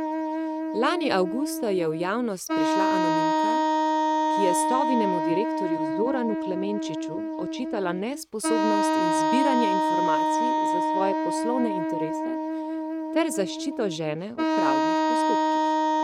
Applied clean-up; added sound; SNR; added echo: neural mask model RNNoise.